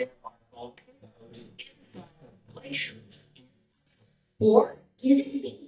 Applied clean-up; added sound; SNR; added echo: neural mask model DeepFilterNet 3.